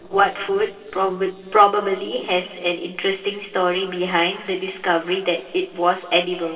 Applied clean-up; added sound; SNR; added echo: neural separator model SepFormer DNS4.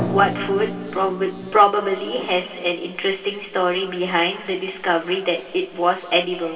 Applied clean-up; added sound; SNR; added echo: none; Drum; 13 dB; reverberation time 2.5 s.